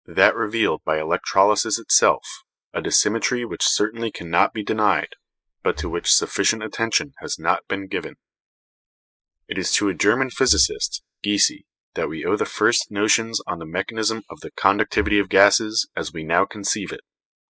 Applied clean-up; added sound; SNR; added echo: classical method spectral subtraction.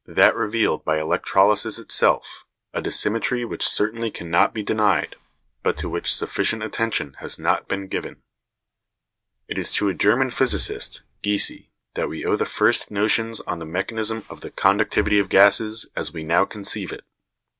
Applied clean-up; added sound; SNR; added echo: none; Breathing; 19 dB; none.